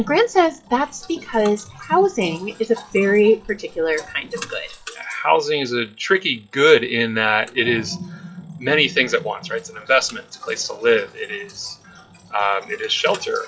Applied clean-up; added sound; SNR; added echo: classical method WPE with log-MMSE.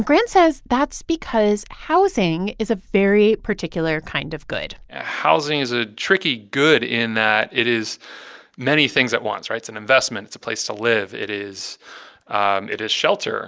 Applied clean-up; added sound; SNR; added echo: none; none; none; none.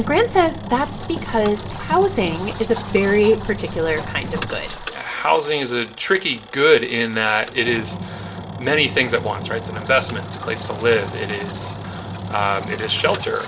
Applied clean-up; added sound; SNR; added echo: none; Engine; 10 dB; reverberation time 0.3 s.